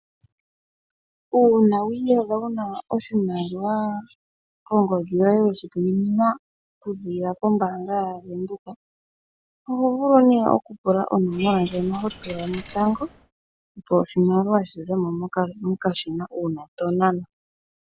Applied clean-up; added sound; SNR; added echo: none; Coin (dropping); 19 dB; none.